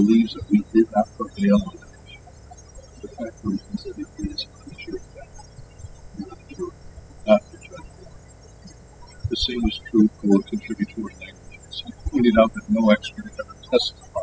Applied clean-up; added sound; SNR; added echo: classical method spectral subtraction.